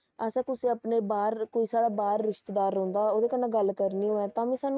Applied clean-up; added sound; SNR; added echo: neural mask model RNNoise.